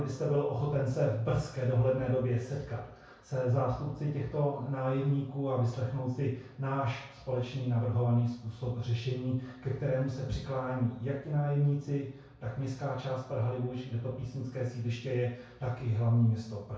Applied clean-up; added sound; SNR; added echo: none; none; none; reverberation time 0.6 s.